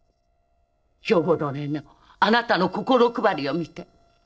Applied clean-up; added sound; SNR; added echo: neural separator model SepFormer DNS4.